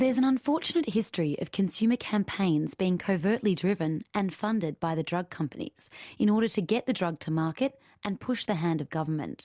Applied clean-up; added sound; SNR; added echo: none; none; none; none.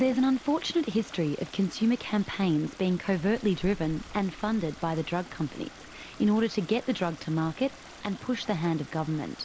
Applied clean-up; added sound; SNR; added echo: none; Stream; 17 dB; none.